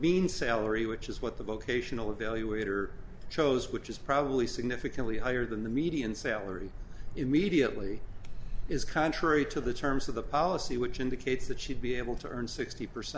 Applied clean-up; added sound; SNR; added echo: none; none; none; none.